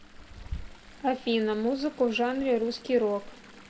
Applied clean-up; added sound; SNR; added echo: none; Chatter / Stream; 16 dB; reverberation time 1.4 s.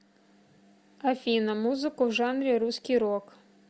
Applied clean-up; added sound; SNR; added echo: none; none; none; none.